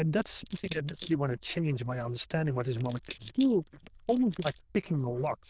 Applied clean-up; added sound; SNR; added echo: neural diffusion model UNIVERSE++.